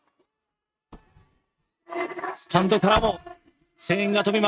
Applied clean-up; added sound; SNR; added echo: neural mask model RNNoise.